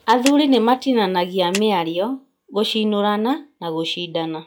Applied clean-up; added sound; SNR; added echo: classical method log-MMSE.